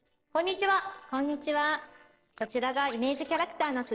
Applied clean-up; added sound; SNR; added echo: neural separator model SepFormer DNS4.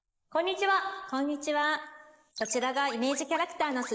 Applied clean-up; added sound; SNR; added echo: neural mask model Resemble Enhance denoiser.